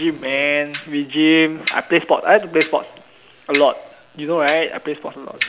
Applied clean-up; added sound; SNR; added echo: none; Clock; 12 dB; none.